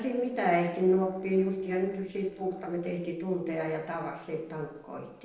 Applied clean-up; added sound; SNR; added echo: neural separator model SepFormer DNS4.